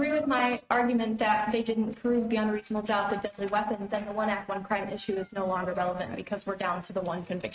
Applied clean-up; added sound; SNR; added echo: neural mask model RNNoise.